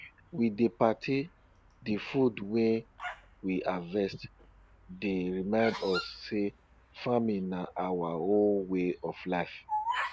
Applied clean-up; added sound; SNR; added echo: none; Bird vocalization, bird call, bird song; 12 dB; none.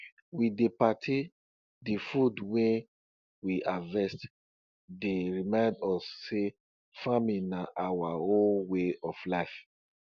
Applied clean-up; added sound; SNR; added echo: none; none; none; none.